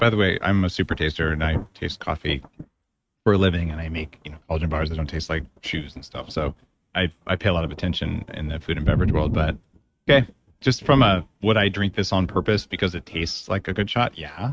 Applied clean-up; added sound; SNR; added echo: neural mask model RNNoise.